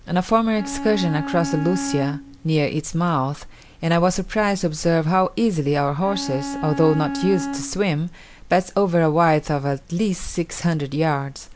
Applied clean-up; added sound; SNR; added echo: none; Bowed string instrument; 8 dB; none.